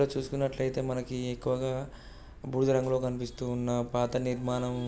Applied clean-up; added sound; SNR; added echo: none; none; none; none.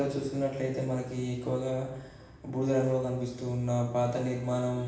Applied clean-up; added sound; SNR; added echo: none; none; none; reverberation time 0.9 s.